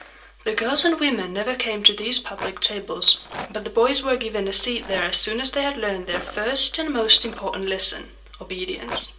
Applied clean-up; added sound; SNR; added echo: none; Rattle; 16 dB; reverberation time 0.2 s.